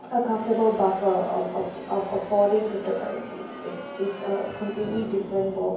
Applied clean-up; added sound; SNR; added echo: none; Crowd; 15 dB; reverberation time 0.9 s.